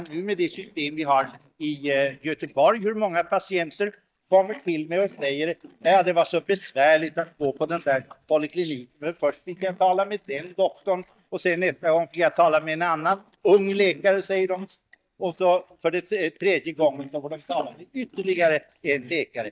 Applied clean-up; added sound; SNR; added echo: neural mask model DeepFilterNet 3.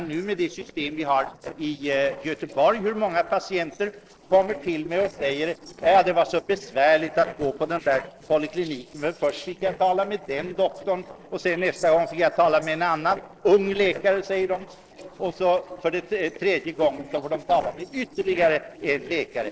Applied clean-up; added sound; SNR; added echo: neural separator model SepFormer DNS4.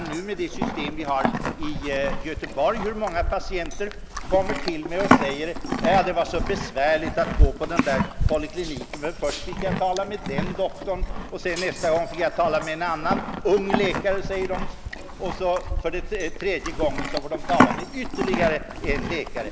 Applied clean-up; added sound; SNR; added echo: none; Livestock, farm animals, working animals; 0 dB; none.